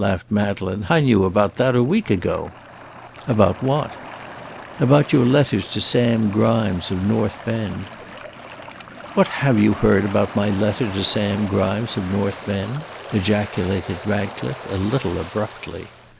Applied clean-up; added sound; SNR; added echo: none; Waves, surf; 16 dB; none.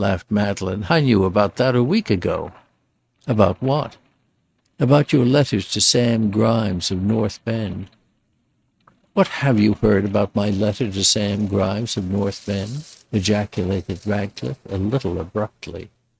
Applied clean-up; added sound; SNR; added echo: neural mask model RNNoise.